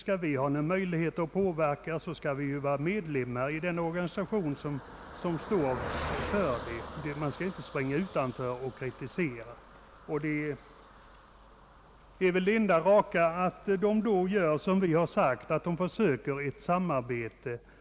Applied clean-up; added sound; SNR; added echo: none; Car passing by; 16 dB; none.